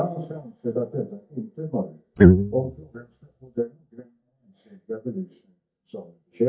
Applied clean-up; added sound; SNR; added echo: neural mask model DeepFilterNet 3.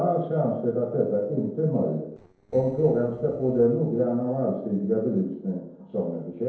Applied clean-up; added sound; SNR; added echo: neural separator model SepFormer DNS4.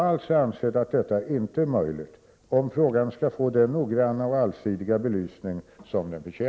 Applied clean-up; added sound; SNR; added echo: none; none; none; none.